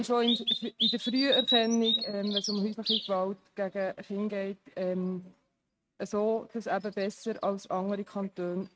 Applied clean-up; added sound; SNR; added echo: neural mask model RNNoise.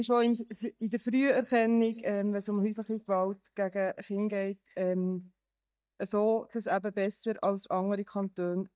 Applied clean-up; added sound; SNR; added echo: neural mask model DeepFilterNet 3.